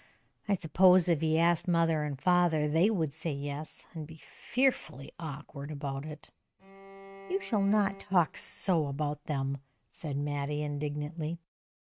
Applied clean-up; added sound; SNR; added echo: neural mask model RNNoise.